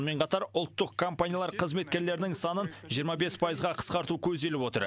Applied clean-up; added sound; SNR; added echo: none; none; none; none.